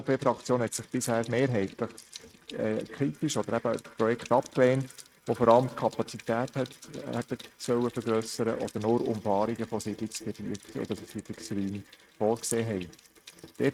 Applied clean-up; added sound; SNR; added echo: neural mask model RNNoise.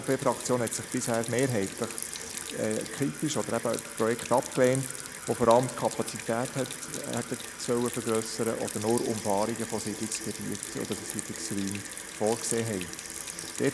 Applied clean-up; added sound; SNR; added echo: none; Sink (filling or washing) / Water tap, faucet; 8 dB; none.